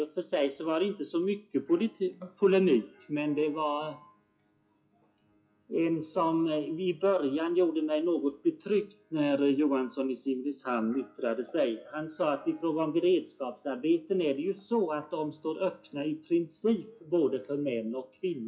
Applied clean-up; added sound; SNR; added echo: classical method WPE with log-MMSE.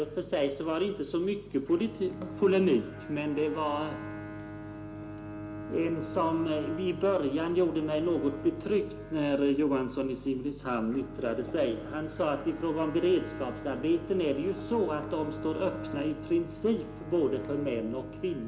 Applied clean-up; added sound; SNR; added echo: none; Bowed string instrument; 12 dB; reverberation time 0.4 s.